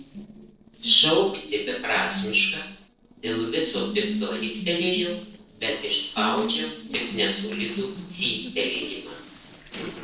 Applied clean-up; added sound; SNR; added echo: neural separator model SepFormer DNS4.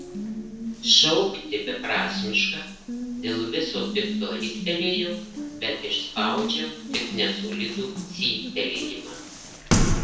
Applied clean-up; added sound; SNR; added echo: none; Water tap, faucet; 3 dB; reverberation time 0.6 s.